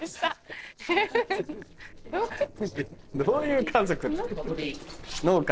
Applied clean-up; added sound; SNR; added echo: neural separator model SepFormer DNS4.